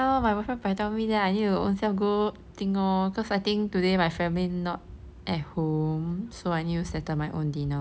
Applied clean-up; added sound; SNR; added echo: none; none; none; none.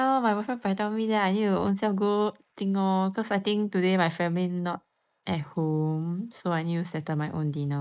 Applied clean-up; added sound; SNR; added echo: neural mask model Resemble Enhance denoiser.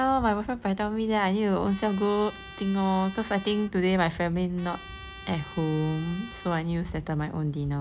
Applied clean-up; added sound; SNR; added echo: none; Trumpet; 17 dB; none.